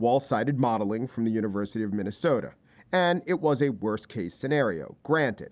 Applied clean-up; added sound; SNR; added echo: none; none; none; none.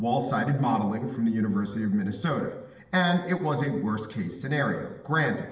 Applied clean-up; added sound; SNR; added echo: none; none; none; reverberation time 0.9 s.